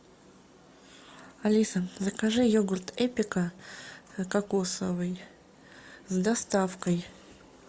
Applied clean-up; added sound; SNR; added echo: none; none; none; none.